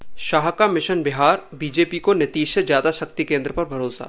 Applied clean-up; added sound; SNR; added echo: none; none; none; none.